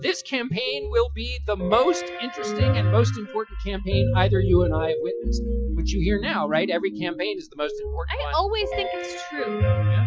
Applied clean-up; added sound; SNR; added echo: classical method Wiener filter.